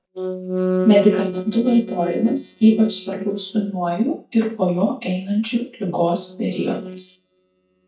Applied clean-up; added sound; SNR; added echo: neural mask model DeepFilterNet 3.